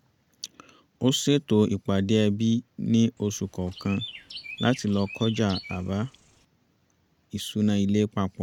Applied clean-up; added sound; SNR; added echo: none; Chirp, tweet; 15 dB; none.